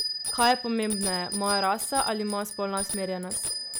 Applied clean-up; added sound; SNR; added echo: none; Bicycle bell; 4 dB; none.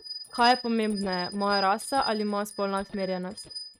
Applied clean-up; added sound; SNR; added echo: neural mask model RNNoise.